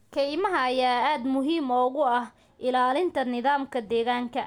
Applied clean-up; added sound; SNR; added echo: none; none; none; none.